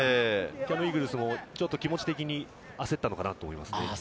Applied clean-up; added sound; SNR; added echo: none; none; none; none.